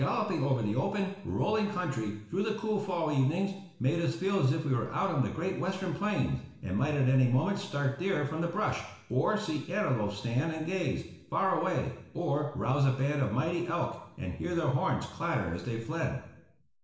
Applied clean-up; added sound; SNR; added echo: none; none; none; reverberation time 0.7 s.